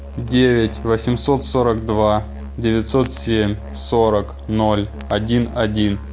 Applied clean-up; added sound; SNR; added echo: none; Musical instrument; 12 dB; none.